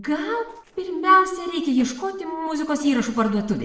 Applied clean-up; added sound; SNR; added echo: neural separator model SepFormer DNS4.